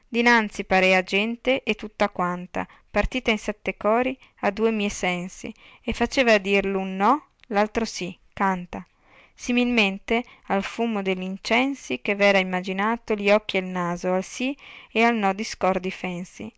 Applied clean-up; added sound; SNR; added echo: none; none; none; none.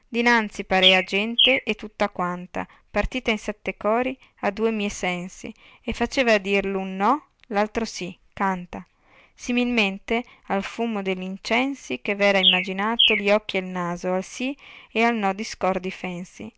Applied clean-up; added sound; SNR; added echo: none; Bird; 0 dB; none.